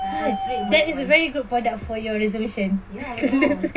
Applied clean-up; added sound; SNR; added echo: none; Bird; 11 dB; reverberation time 0.4 s.